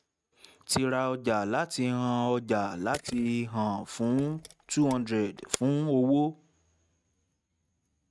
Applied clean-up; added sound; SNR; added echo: neural mask model RNNoise.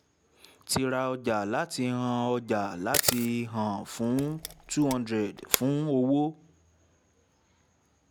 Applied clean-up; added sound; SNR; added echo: none; Camera; 4 dB; none.